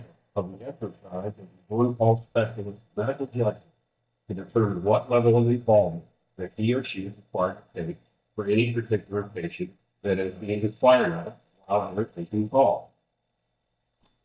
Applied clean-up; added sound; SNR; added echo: neural mask model DeepFilterNet 3.